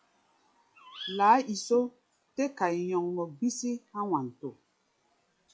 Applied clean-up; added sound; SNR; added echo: classical method log-MMSE.